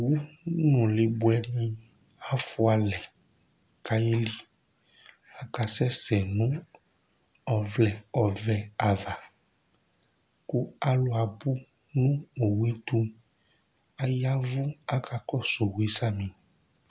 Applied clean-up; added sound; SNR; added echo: none; none; none; none.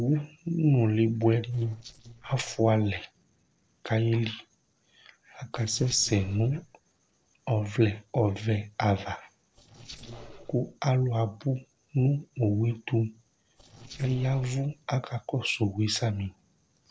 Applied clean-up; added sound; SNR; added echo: neural separator model SepFormer DNS4.